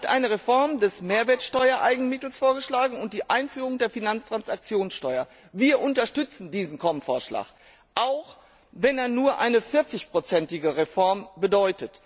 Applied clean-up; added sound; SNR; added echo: none; Dog; 19 dB; none.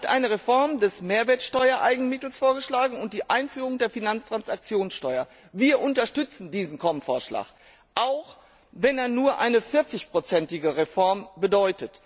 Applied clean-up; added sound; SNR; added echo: none; none; none; none.